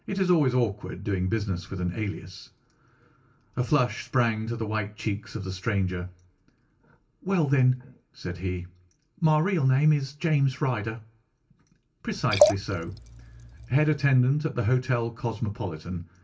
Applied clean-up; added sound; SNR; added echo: none; Liquid; 1 dB; reverberation time 0.2 s.